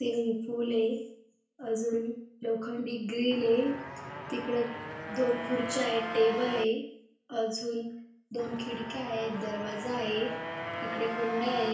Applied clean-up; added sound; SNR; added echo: none; Motorcycle; 6 dB; reverberation time 0.5 s.